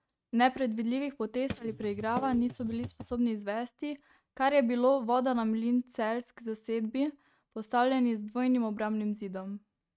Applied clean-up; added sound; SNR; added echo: neural mask model RNNoise.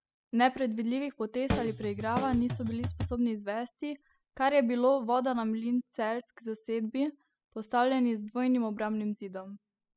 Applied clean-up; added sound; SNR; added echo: classical method spectral subtraction.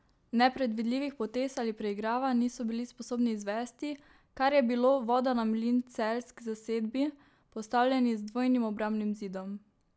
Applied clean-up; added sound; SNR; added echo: none; none; none; none.